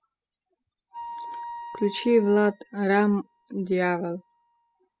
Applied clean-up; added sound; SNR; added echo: classical method spectral subtraction.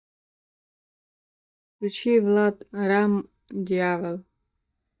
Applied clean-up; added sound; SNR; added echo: neural mask model DeepFilterNet 3.